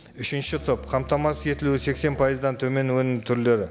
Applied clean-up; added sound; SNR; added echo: none; Musical instrument; 15 dB; none.